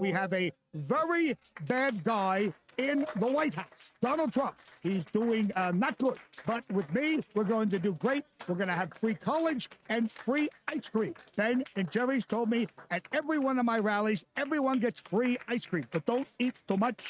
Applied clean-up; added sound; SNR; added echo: neural mask model RNNoise.